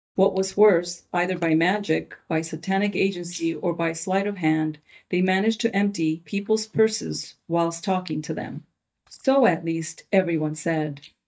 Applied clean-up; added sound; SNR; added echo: neural mask model DeepFilterNet 3.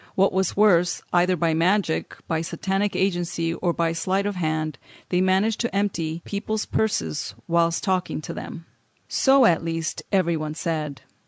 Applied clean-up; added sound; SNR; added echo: none; none; none; none.